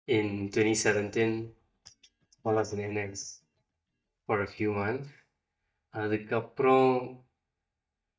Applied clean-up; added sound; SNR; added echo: neural mask model DeepFilterNet 3.